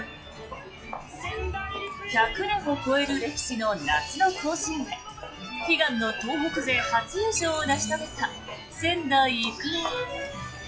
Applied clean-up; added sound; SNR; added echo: classical method log-MMSE.